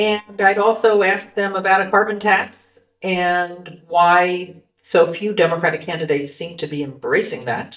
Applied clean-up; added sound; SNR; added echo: neural mask model DeepFilterNet 3.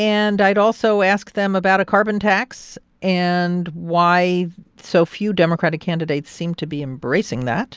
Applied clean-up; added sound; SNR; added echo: none; none; none; none.